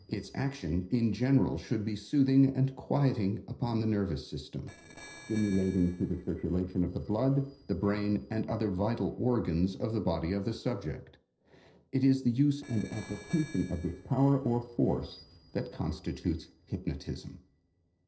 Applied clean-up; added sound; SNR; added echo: neural separator model SepFormer DNS4.